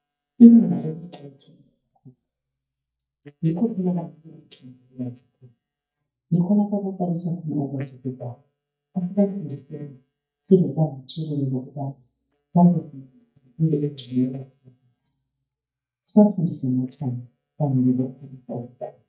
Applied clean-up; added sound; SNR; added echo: neural mask model DeepFilterNet 3.